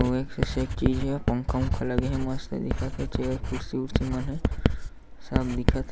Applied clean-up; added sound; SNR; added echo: none; Writing; -2 dB; none.